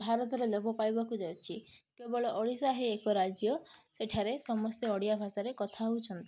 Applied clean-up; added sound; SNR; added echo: none; none; none; none.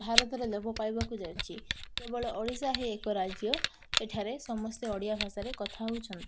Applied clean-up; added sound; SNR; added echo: none; Camera; 2 dB; none.